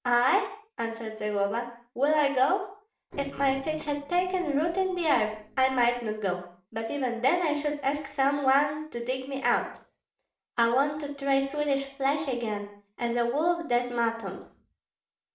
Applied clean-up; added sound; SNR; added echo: neural separator model SepFormer DNS4.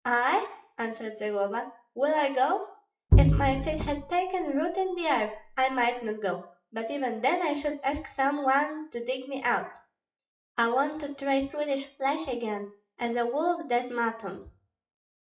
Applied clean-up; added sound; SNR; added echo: classical method WPE with log-MMSE.